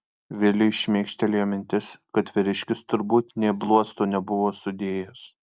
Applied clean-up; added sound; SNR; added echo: none; none; none; none.